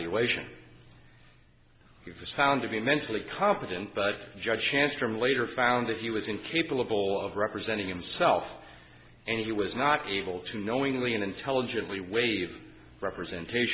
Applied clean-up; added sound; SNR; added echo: none; none; none; none.